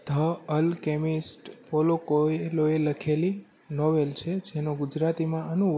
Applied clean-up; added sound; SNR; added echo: none; none; none; none.